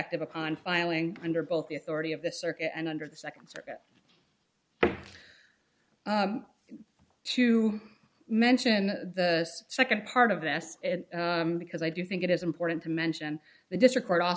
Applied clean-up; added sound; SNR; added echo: none; none; none; none.